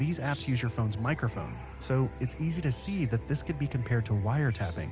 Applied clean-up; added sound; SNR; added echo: none; Cricket / Chicken, rooster; 18 dB; none.